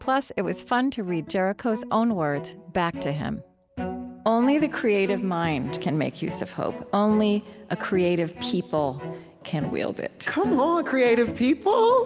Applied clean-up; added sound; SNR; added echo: none; none; none; none.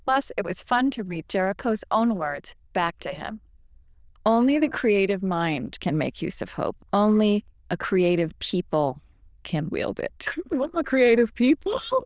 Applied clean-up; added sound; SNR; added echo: neural diffusion model UNIVERSE++.